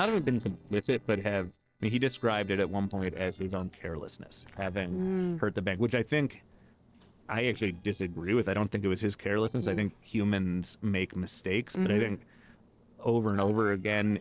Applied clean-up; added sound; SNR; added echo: neural separator model SepFormer DNS4.